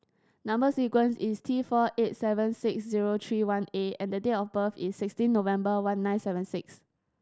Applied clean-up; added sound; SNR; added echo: none; none; none; none.